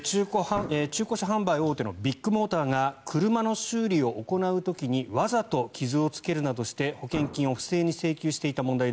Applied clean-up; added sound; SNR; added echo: none; Explosion; 14 dB; none.